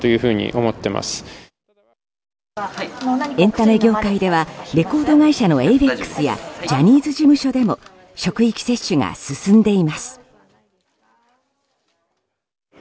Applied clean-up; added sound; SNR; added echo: none; none; none; none.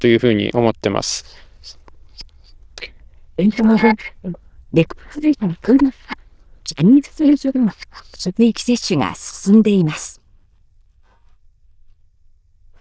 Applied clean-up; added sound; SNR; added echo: neural diffusion model UNIVERSE++.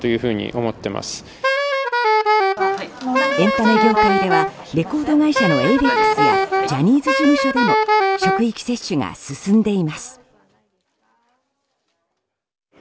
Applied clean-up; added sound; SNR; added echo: none; Wind instrument, woodwind instrument; -3 dB; none.